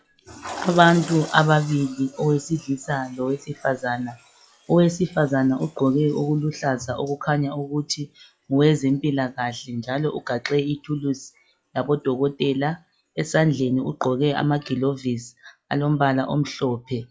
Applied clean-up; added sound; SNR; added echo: classical method log-MMSE.